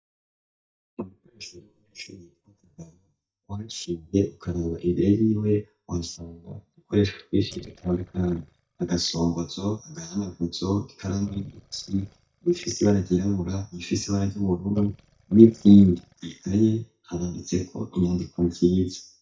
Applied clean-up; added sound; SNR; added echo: neural mask model DeepFilterNet 3.